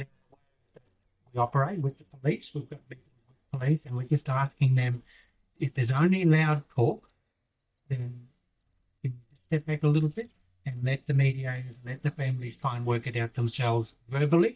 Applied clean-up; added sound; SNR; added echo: neural mask model DeepFilterNet 3.